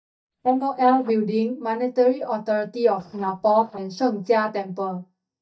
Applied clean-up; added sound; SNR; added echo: neural mask model DeepFilterNet 3.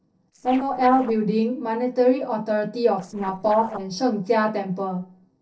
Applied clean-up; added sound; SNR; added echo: neural separator model SepFormer DNS4.